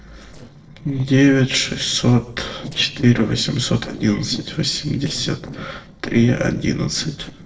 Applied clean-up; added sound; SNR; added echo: neural separator model SepFormer DNS4.